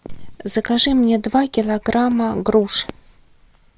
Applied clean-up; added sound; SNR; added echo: none; none; none; none.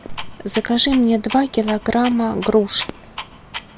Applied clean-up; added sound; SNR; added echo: none; Clock; 15 dB; none.